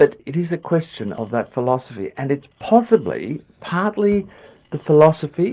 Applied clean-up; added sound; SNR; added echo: neural separator model SepFormer DNS4.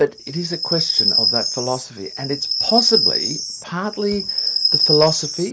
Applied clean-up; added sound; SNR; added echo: none; Chirp, tweet; -2 dB; none.